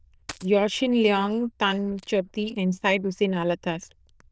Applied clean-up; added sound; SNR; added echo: neural diffusion model UNIVERSE++.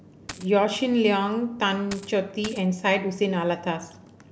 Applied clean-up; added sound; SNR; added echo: none; Coin (dropping); 15 dB; none.